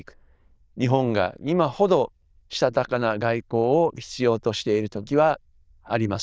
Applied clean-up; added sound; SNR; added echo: neural diffusion model UNIVERSE++.